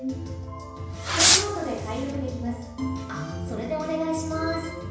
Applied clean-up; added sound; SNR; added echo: none; Fireworks; -5 dB; reverberation time 0.9 s.